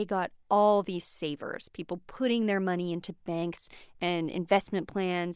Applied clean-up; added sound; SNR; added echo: none; none; none; none.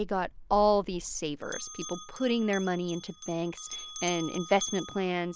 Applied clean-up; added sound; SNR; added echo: none; Bell; 13 dB; none.